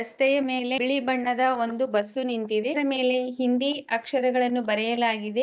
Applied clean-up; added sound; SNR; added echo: neural mask model DeepFilterNet 3.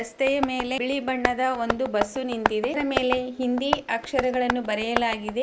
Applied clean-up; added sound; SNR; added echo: none; Tap; 5 dB; none.